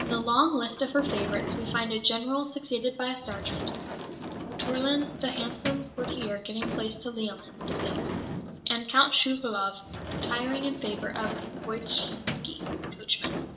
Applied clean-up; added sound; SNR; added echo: none; Sliding door / Slam; 5 dB; reverberation time 0.6 s.